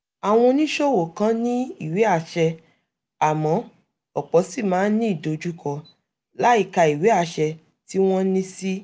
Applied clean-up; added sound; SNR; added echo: none; none; none; none.